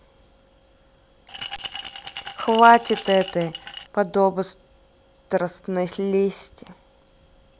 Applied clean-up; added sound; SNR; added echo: none; Glass; 11 dB; none.